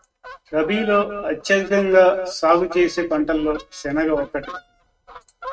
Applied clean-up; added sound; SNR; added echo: neural mask model RNNoise.